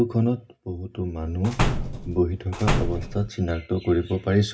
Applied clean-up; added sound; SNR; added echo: none; Slam; 1 dB; reverberation time 0.4 s.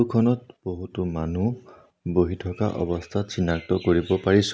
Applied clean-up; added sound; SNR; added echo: none; none; none; none.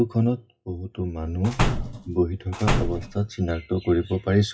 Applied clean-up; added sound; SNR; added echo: classical method WPE with log-MMSE.